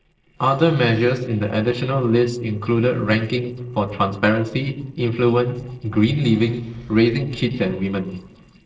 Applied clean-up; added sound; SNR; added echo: neural separator model SepFormer DNS4.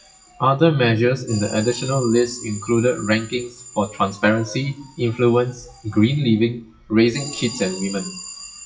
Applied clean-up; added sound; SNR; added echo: classical method WPE with log-MMSE.